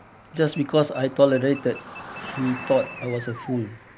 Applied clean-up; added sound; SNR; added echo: none; Cricket + Alarm; 15 dB; none.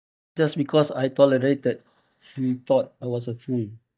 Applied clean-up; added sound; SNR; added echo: neural mask model DeepFilterNet 3.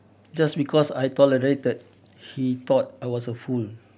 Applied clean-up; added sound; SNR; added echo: none; none; none; none.